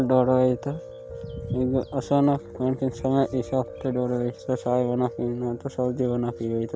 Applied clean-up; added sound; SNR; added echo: none; Piano; 16 dB; none.